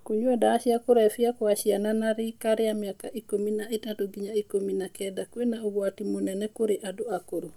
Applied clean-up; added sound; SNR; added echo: none; none; none; none.